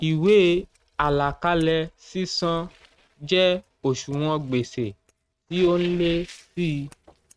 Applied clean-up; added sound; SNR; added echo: neural mask model RNNoise.